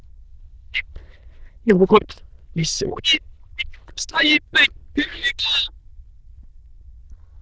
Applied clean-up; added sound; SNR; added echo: neural diffusion model UNIVERSE++.